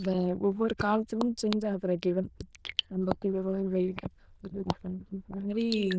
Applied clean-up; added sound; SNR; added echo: neural diffusion model UNIVERSE++.